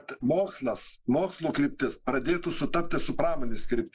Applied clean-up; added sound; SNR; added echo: neural mask model Resemble Enhance denoiser.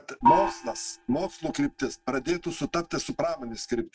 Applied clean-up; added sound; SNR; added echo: neural mask model RNNoise.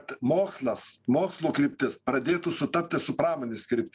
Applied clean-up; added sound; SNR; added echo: none; none; none; none.